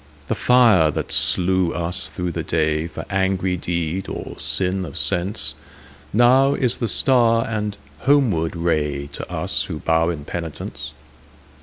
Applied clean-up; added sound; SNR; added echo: none; none; none; none.